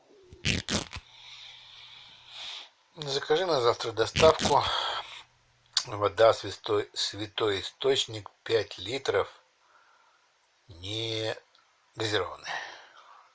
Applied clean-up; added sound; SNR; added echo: none; Tearing; 6 dB; none.